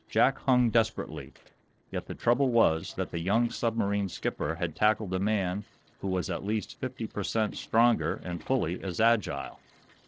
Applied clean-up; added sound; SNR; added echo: neural separator model SepFormer DNS4.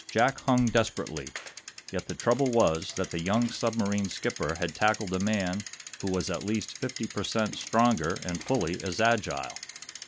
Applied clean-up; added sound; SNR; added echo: none; Bicycle; 14 dB; none.